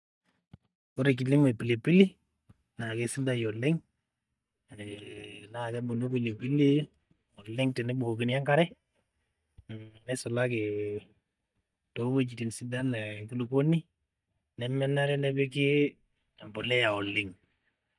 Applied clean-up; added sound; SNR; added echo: neural mask model DeepFilterNet 3.